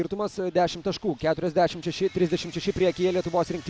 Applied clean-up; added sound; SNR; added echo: none; none; none; none.